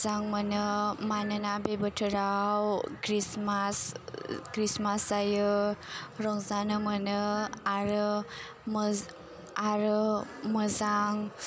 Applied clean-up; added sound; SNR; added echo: none; Glass; 18 dB; none.